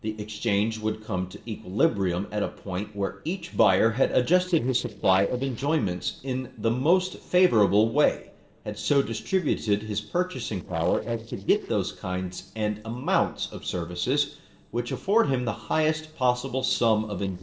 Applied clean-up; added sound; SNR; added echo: neural separator model SepFormer DNS4.